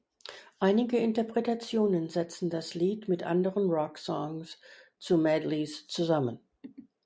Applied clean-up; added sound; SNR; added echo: none; none; none; none.